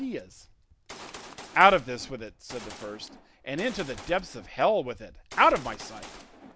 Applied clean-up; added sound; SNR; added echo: none; Gunshot, gunfire; 18 dB; none.